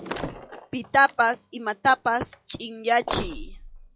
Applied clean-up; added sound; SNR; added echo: classical method log-MMSE.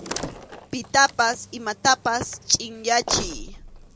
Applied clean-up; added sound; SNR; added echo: none; Slam; 13 dB; none.